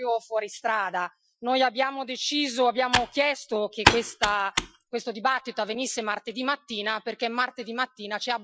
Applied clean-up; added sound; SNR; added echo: classical method Wiener filter.